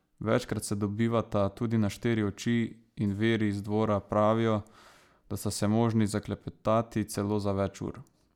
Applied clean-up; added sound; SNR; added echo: none; none; none; none.